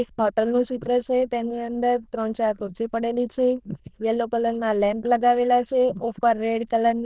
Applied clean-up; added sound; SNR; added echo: neural diffusion model UNIVERSE++.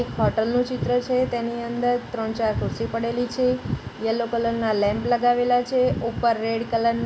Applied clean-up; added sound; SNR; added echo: none; none; none; none.